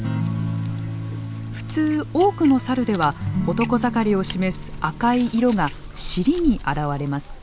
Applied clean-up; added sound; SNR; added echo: none; none; none; none.